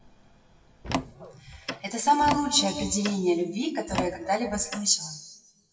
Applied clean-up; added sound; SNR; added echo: classical method WPE with log-MMSE.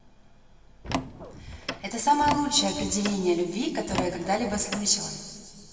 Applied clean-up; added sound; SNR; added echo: none; Door; 8 dB; reverberation time 2.9 s.